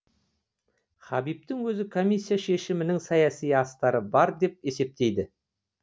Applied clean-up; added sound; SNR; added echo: none; none; none; none.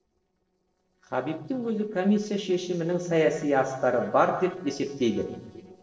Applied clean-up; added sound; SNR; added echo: neural separator model SepFormer DNS4.